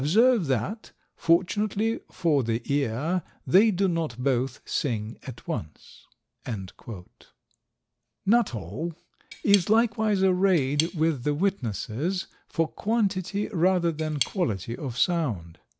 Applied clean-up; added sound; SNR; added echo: none; Cutlery, silverware / Tap; 11 dB; none.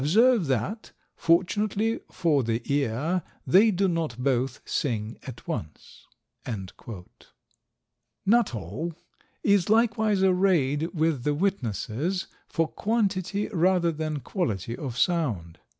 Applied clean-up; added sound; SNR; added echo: none; none; none; none.